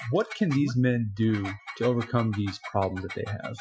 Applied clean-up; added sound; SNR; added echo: classical method Wiener filter.